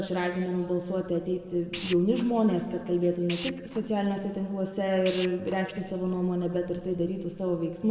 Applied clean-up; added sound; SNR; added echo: none; Tools; 8 dB; reverberation time 1.6 s.